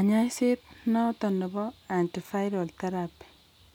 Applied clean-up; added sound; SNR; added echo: none; none; none; none.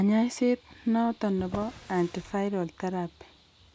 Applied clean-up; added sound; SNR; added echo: none; Drawer open or close; 17 dB; none.